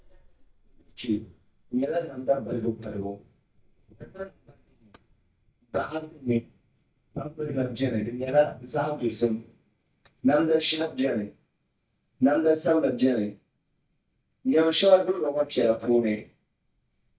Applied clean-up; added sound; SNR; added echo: neural mask model DeepFilterNet 3.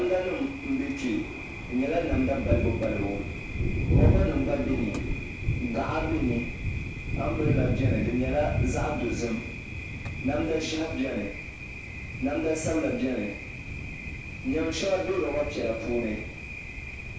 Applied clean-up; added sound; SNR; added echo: none; Thunder; 0 dB; reverberation time 0.6 s.